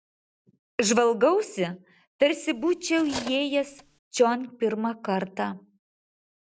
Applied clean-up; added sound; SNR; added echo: none; Cutlery, silverware; 14 dB; none.